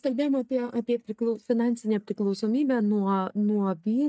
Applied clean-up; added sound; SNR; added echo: neural mask model DeepFilterNet 3.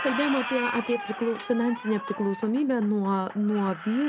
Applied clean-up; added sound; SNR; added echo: none; Squeak; 9 dB; none.